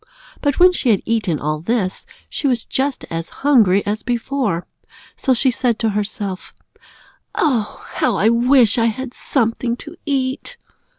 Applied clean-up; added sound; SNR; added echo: none; none; none; none.